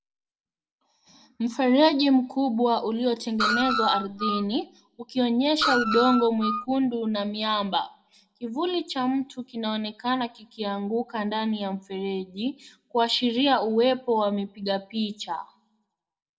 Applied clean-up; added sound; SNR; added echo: none; Screech; 2 dB; reverberation time 0.3 s.